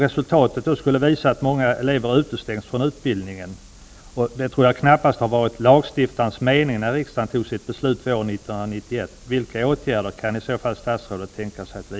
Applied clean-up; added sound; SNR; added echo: none; none; none; none.